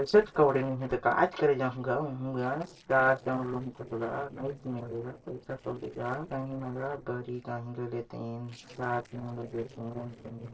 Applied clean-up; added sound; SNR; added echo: neural separator model SepFormer DNS4.